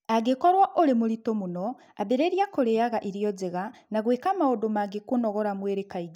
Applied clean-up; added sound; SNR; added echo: none; none; none; none.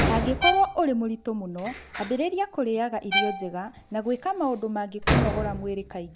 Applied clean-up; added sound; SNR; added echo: none; Door + Bowed string instrument; 2 dB; none.